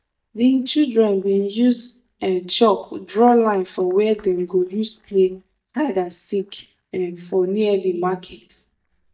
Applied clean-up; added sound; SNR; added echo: neural mask model DeepFilterNet 3.